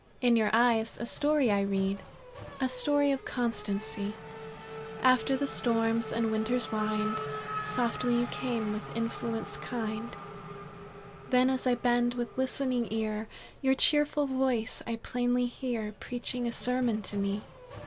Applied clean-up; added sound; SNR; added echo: none; Race car, auto racing / Accelerating, revving, vroom; 12 dB; none.